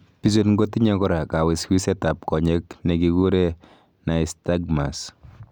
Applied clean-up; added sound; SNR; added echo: none; none; none; none.